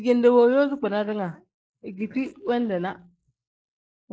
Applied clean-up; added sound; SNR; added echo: neural mask model Resemble Enhance denoiser.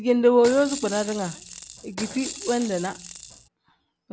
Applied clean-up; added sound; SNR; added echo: none; Rattle / Rattle (instrument); 12 dB; none.